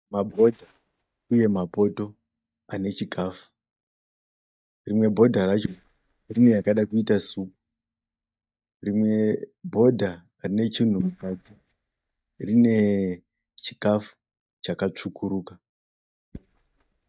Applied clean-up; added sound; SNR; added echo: neural mask model DeepFilterNet 3.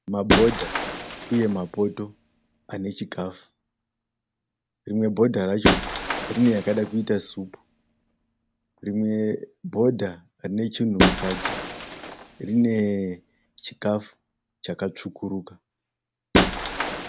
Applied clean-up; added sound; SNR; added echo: none; Shatter; 3 dB; none.